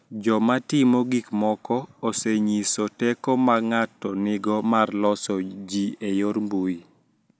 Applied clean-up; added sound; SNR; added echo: none; none; none; none.